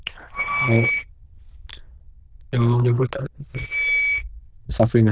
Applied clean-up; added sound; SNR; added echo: neural diffusion model UNIVERSE++.